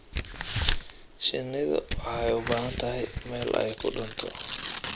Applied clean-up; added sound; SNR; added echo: none; Tearing; 0 dB; none.